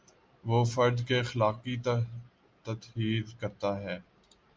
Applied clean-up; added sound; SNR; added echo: none; none; none; none.